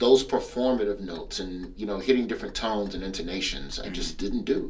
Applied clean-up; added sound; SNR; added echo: none; Clock; 13 dB; reverberation time 0.3 s.